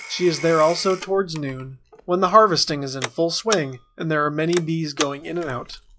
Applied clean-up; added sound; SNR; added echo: classical method log-MMSE.